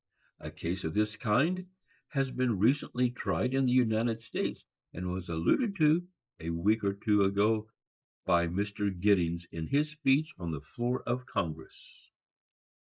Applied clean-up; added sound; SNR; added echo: neural mask model Resemble Enhance denoiser.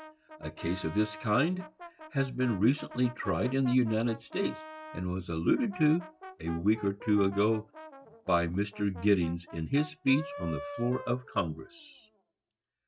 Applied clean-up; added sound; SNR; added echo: none; Brass instrument; 16 dB; none.